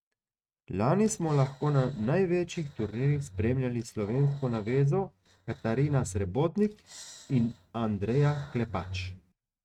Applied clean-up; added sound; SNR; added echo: neural mask model RNNoise.